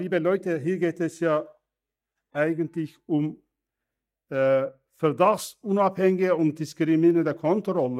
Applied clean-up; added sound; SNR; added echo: neural mask model DeepFilterNet 3.